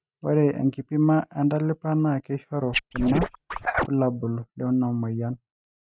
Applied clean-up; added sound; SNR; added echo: neural mask model RNNoise.